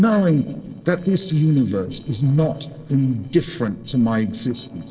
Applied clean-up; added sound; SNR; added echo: neural separator model SepFormer DNS4.